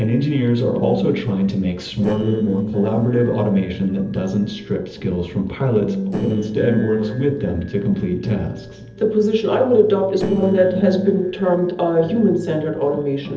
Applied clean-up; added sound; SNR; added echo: neural separator model SepFormer DNS4.